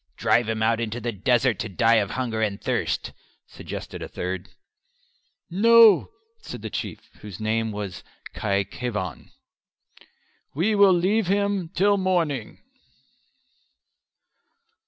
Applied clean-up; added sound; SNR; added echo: none; none; none; none.